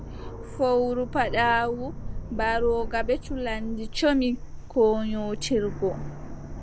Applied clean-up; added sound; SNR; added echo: none; Aircraft; 7 dB; none.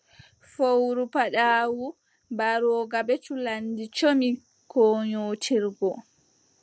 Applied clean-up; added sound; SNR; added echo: none; none; none; none.